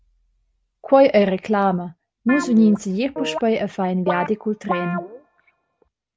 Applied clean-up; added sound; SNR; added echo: none; Guitar; 10 dB; none.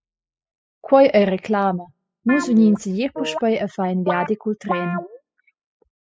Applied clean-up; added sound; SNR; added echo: classical method spectral subtraction.